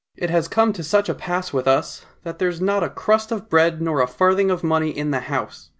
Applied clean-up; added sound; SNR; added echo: none; none; none; none.